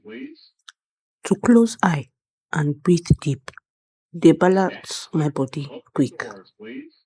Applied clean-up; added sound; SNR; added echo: neural mask model Resemble Enhance denoiser.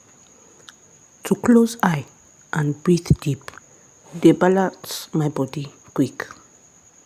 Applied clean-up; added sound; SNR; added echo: none; none; none; none.